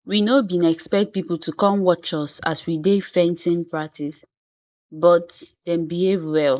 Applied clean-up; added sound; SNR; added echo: neural mask model Resemble Enhance denoiser.